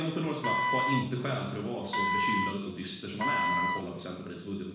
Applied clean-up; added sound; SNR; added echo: none; Wind instrument, woodwind instrument; -2 dB; reverberation time 1.1 s.